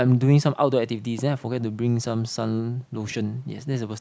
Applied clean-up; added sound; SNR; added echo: none; none; none; none.